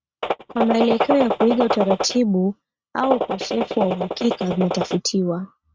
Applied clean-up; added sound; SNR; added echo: neural mask model RNNoise.